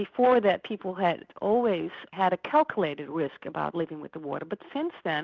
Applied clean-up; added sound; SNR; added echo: none; none; none; none.